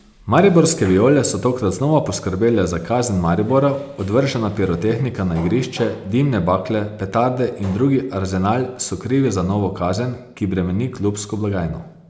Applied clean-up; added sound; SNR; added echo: none; none; none; none.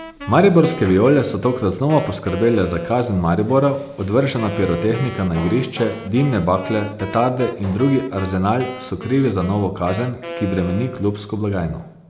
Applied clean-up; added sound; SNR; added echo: none; Wind instrument, woodwind instrument; 15 dB; none.